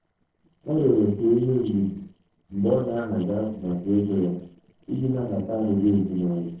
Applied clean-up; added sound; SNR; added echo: neural separator model SepFormer DNS4.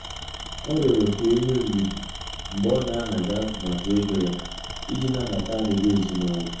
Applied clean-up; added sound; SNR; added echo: none; Tools; 9 dB; reverberation time 0.6 s.